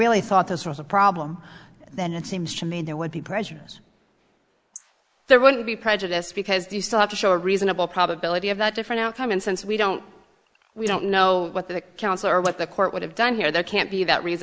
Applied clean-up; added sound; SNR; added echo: neural mask model Resemble Enhance denoiser.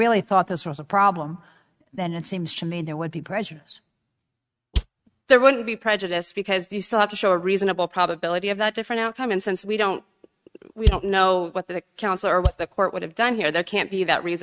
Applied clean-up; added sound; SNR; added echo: neural mask model RNNoise.